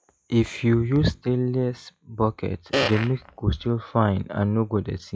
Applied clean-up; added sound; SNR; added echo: classical method log-MMSE.